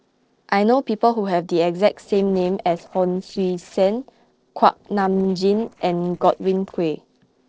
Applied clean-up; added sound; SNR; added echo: neural separator model SepFormer DNS4.